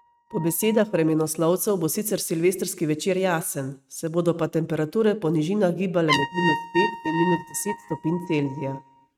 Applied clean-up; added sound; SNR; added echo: neural mask model RNNoise.